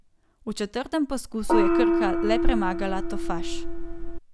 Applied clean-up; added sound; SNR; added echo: none; Gong; -5 dB; none.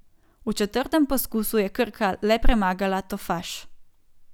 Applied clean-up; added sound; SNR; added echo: none; none; none; none.